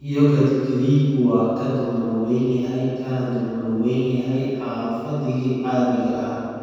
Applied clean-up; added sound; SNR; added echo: none; none; none; reverberation time 2.1 s.